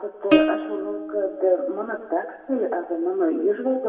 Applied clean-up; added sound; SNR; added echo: none; Plucked string instrument; 4 dB; reverberation time 1.0 s.